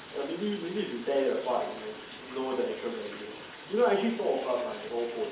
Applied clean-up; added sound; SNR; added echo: none; Bathtub (filling or washing); 14 dB; reverberation time 2.2 s.